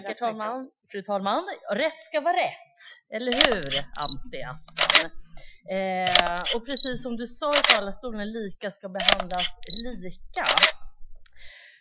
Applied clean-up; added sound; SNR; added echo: classical method Wiener filter.